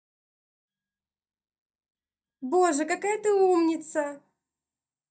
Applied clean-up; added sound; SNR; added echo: neural mask model DeepFilterNet 3.